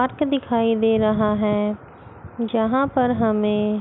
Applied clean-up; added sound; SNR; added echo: none; none; none; none.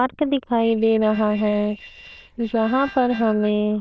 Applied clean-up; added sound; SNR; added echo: neural diffusion model UNIVERSE++.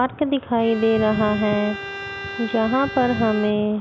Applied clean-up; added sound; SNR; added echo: none; Bowed string instrument; 12 dB; none.